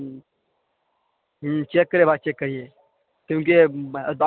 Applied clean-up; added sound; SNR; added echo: none; none; none; none.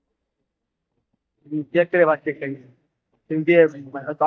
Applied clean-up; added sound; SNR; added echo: neural mask model DeepFilterNet 3.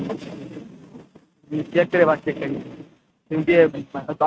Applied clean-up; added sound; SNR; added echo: neural mask model RNNoise.